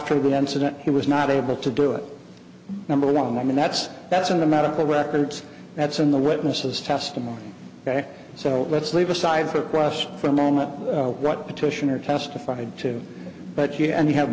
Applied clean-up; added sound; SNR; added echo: none; none; none; none.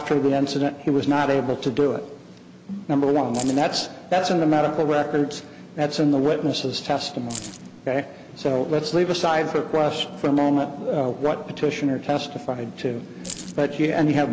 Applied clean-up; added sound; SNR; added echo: none; Keys jangling; 14 dB; none.